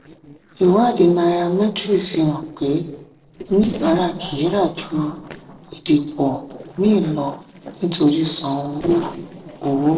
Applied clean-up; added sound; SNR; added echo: neural separator model SepFormer DNS4.